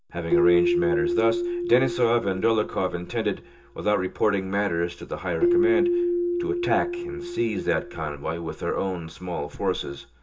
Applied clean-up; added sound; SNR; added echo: none; Keyboard (musical); 1 dB; reverberation time 0.2 s.